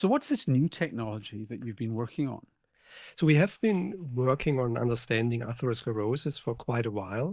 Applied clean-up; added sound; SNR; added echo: neural mask model DeepFilterNet 3.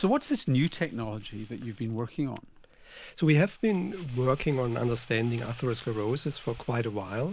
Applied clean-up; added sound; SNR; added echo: none; Crumpling, crinkling; 19 dB; none.